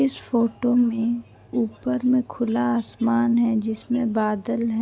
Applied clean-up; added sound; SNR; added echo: none; none; none; none.